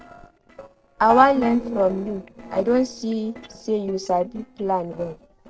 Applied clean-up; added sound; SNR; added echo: neural separator model SepFormer DNS4.